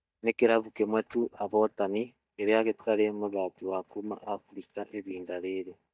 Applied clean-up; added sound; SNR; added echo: neural mask model DeepFilterNet 3.